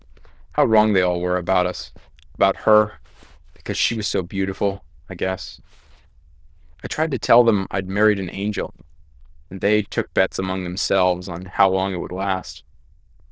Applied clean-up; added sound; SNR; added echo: neural diffusion model UNIVERSE++.